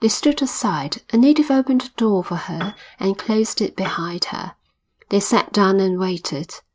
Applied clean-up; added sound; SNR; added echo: neural mask model RNNoise.